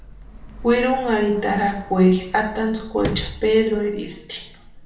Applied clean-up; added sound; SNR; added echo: none; Sliding door; 14 dB; reverberation time 0.6 s.